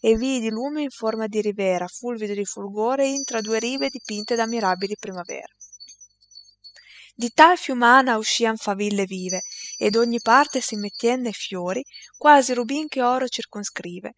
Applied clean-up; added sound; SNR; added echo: classical method spectral subtraction.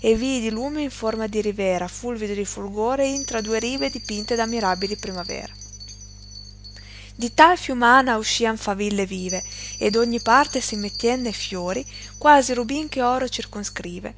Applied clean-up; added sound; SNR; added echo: none; Bell; 16 dB; none.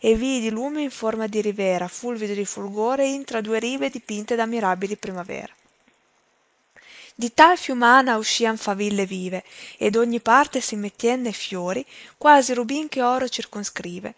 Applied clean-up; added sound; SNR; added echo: neural mask model Resemble Enhance denoiser.